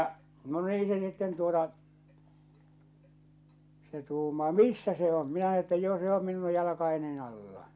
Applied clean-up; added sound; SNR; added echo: none; none; none; none.